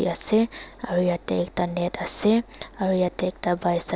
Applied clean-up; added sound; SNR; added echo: none; none; none; none.